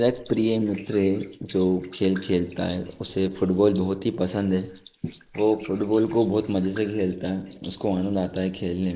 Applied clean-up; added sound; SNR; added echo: neural mask model Resemble Enhance denoiser.